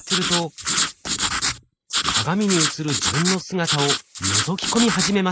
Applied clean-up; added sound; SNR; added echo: neural mask model Resemble Enhance denoiser.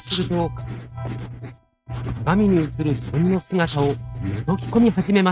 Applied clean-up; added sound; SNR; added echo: neural mask model RNNoise.